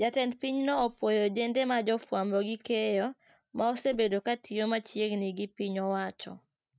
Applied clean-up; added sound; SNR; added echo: neural mask model RNNoise.